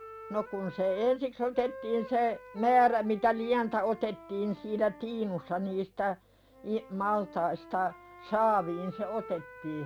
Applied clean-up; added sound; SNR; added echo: none; Wind instrument, woodwind instrument; 17 dB; none.